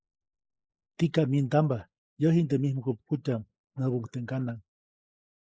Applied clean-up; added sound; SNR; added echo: neural mask model Resemble Enhance denoiser.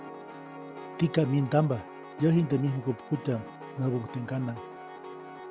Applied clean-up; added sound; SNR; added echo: none; Piano; 13 dB; none.